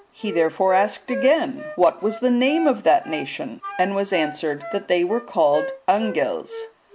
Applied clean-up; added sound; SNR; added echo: none; Wind instrument, woodwind instrument; 13 dB; none.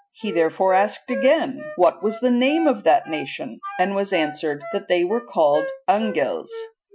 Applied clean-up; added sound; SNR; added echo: classical method Wiener filter.